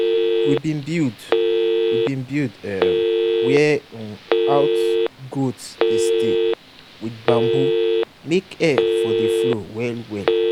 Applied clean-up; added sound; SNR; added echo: none; Telephone; -4 dB; none.